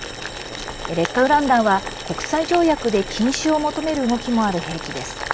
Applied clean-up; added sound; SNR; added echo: none; Boiling; 10 dB; none.